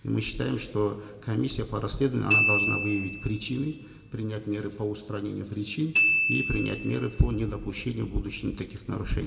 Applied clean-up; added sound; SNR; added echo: none; Glockenspiel; 1 dB; reverberation time 3.0 s.